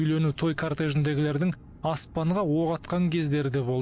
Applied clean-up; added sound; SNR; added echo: none; none; none; none.